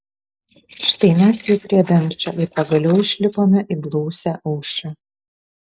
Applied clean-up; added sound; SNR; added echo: neural mask model Resemble Enhance denoiser.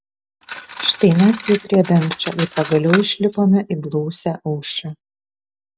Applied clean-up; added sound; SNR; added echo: none; Cutlery, silverware; 13 dB; none.